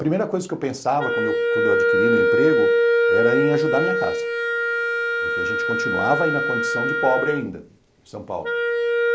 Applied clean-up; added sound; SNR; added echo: none; Wind instrument, woodwind instrument; -5 dB; none.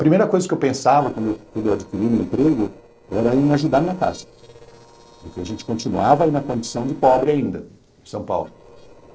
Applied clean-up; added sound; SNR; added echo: neural separator model SepFormer DNS4.